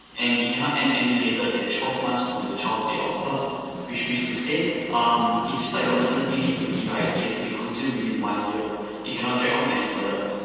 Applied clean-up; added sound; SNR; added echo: neural separator model SepFormer DNS4.